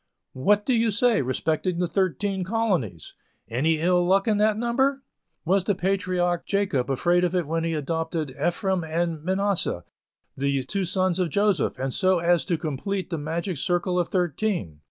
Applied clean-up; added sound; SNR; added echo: none; none; none; none.